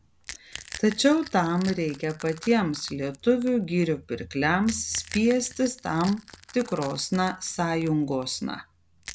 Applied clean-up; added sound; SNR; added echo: none; Crack / Crushing; 19 dB; none.